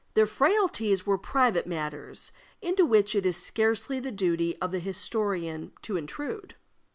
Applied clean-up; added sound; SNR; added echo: none; none; none; none.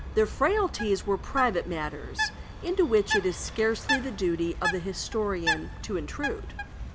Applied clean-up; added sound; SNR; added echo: none; Bird; 6 dB; none.